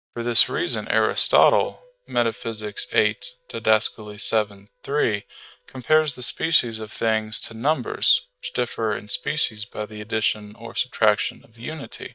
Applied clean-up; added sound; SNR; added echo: neural mask model DeepFilterNet 3.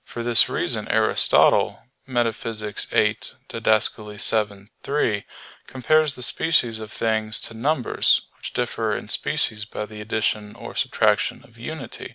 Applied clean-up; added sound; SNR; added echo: none; none; none; none.